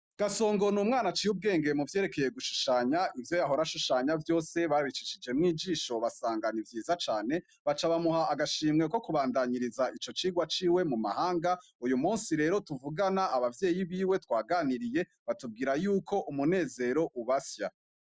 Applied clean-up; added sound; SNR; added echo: none; none; none; none.